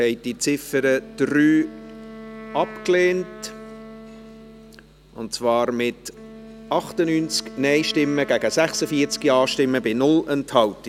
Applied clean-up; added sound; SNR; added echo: none; Wind instrument, woodwind instrument; 18 dB; none.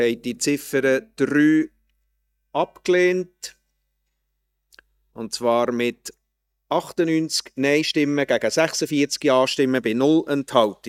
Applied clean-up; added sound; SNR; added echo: neural mask model DeepFilterNet 3.